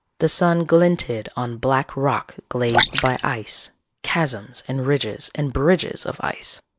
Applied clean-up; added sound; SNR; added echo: neural mask model Resemble Enhance denoiser.